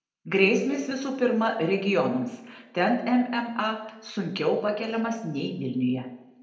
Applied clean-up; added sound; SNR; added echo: none; none; none; reverberation time 0.7 s.